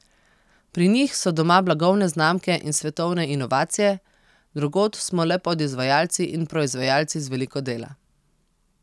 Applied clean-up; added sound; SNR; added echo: none; none; none; none.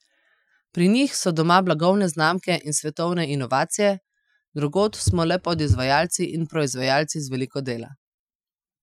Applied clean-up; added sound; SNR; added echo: classical method Wiener filter.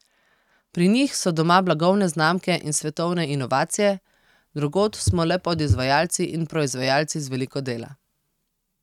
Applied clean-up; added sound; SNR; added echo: neural mask model RNNoise.